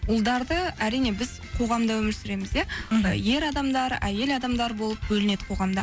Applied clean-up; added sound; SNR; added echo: none; none; none; none.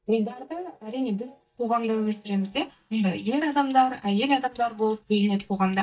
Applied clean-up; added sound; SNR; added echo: neural mask model DeepFilterNet 3.